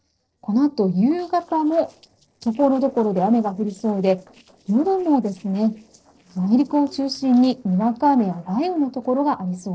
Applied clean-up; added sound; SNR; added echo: neural separator model SepFormer DNS4.